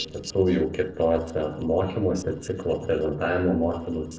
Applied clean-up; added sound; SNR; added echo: neural separator model SepFormer DNS4.